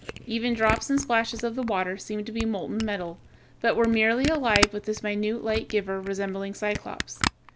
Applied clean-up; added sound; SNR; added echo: none; Camera; 8 dB; none.